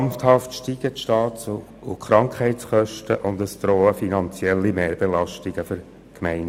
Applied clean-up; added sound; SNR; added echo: none; none; none; none.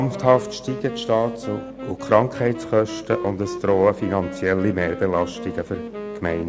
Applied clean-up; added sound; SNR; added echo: none; Wind instrument, woodwind instrument; 11 dB; none.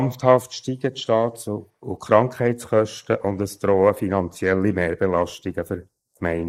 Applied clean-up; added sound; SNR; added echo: neural mask model Resemble Enhance denoiser.